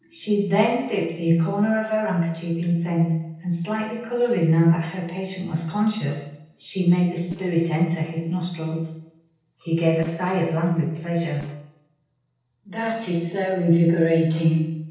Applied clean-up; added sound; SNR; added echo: neural separator model SepFormer DNS4.